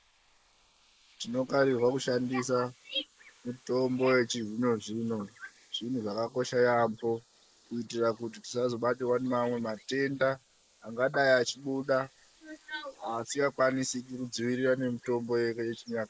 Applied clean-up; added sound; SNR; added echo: neural mask model Resemble Enhance denoiser.